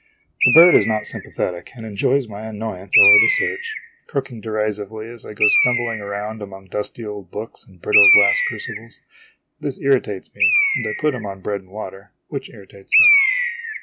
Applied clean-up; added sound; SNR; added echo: none; Bird; -2 dB; none.